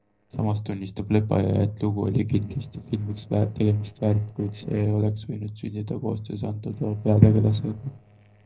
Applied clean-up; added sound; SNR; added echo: neural separator model SepFormer DNS4.